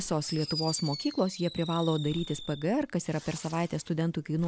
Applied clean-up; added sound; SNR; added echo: none; Fireworks + Crumpling, crinkling; 12 dB; none.